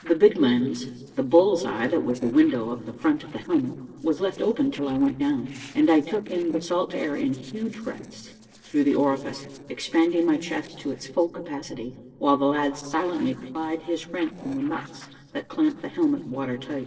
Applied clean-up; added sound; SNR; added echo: neural separator model SepFormer DNS4.